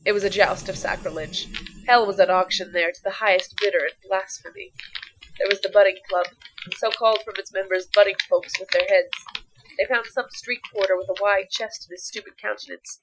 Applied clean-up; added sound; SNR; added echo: classical method Wiener filter.